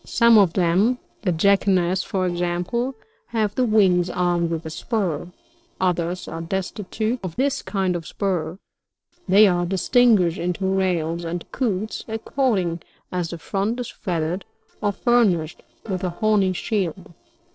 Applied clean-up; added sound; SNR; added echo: neural separator model SepFormer DNS4.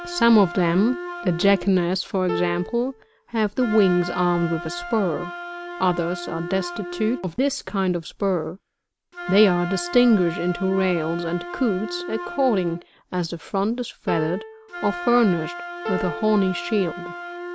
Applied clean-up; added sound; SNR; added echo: none; Wind instrument, woodwind instrument + Piano; 10 dB; none.